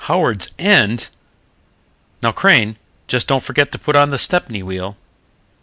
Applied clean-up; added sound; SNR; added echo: none; none; none; none.